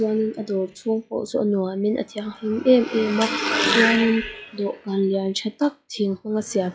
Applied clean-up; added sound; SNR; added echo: classical method log-MMSE.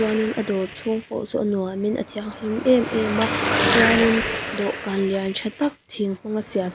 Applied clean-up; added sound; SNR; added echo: none; Car passing by / Traffic noise, roadway noise / Engine; 4 dB; none.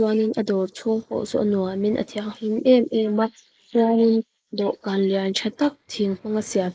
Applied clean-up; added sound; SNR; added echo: neural mask model Resemble Enhance denoiser.